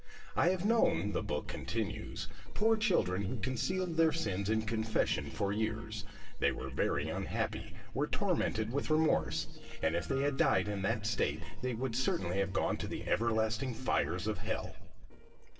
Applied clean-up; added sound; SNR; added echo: neural separator model SepFormer DNS4.